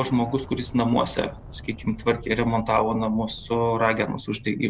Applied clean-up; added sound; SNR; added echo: none; Explosion; 17 dB; none.